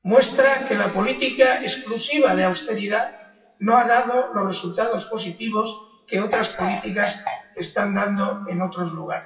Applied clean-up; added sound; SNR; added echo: classical method WPE with log-MMSE.